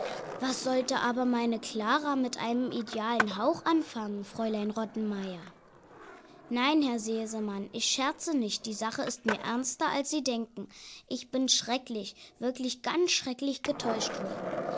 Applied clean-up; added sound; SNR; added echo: none; Skateboard; 11 dB; none.